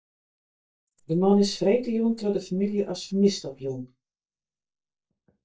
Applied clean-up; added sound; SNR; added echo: neural mask model DeepFilterNet 3.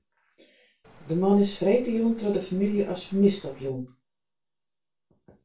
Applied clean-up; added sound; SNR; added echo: none; Cricket; 12 dB; reverberation time 0.2 s.